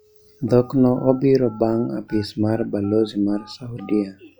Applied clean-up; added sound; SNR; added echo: classical method log-MMSE.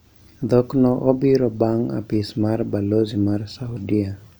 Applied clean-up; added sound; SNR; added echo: none; none; none; none.